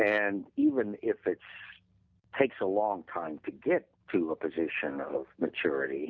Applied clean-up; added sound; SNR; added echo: none; none; none; none.